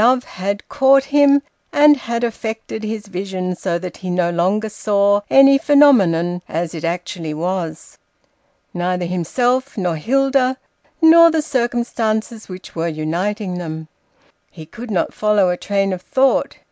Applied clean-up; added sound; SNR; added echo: none; none; none; none.